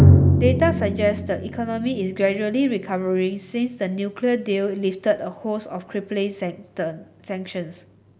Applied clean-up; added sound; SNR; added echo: none; Drum; 0 dB; none.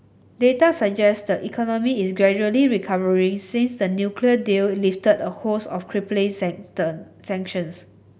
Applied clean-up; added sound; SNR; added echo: none; none; none; none.